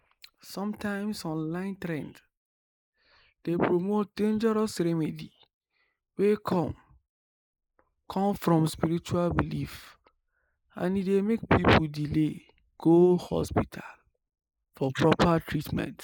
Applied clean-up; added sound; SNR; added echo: neural mask model Resemble Enhance denoiser.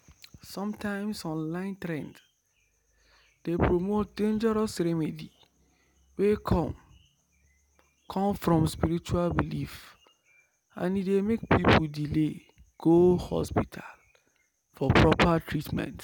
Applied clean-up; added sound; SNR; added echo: none; none; none; none.